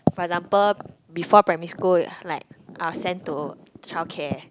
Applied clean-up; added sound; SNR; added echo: none; none; none; none.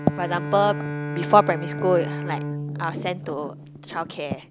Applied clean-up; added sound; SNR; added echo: none; Bowed string instrument; 7 dB; none.